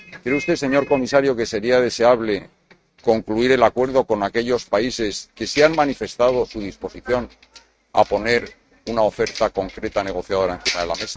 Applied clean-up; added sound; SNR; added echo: neural mask model RNNoise.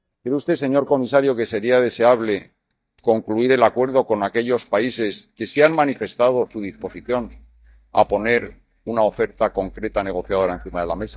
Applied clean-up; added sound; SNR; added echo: neural mask model DeepFilterNet 3.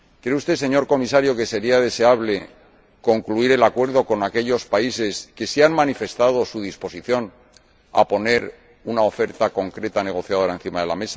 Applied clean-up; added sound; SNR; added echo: none; none; none; none.